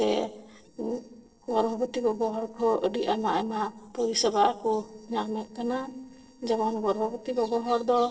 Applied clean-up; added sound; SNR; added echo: neural separator model SepFormer DNS4.